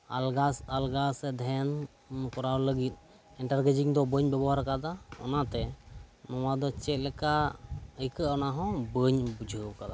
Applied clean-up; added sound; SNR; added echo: none; none; none; none.